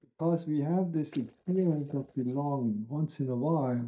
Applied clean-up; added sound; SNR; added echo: neural mask model DeepFilterNet 3.